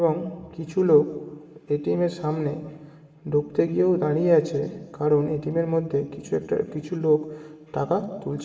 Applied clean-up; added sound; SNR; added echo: none; none; none; reverberation time 1.9 s.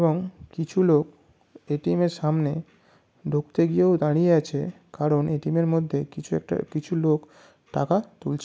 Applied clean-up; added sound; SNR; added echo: none; none; none; none.